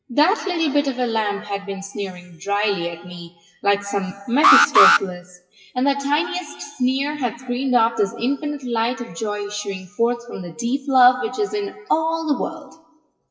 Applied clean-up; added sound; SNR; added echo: classical method WPE with log-MMSE.